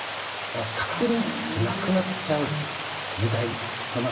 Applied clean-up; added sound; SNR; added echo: none; Water; 4 dB; reverberation time 2.1 s.